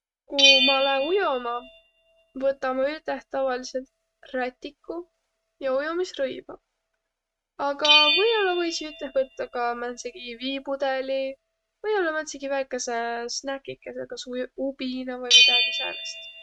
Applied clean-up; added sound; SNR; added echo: neural mask model RNNoise.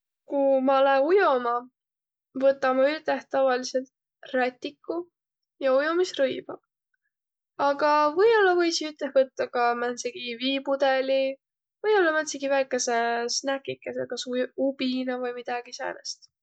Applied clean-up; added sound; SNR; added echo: none; none; none; none.